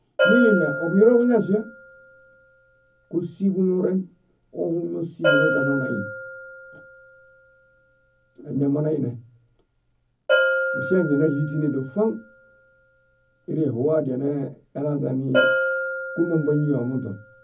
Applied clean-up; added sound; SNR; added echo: none; Bell; 4 dB; reverberation time 0.3 s.